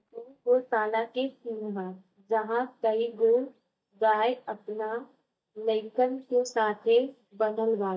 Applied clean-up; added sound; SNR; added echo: neural mask model DeepFilterNet 3.